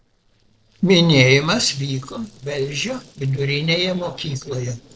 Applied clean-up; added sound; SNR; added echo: neural separator model SepFormer DNS4.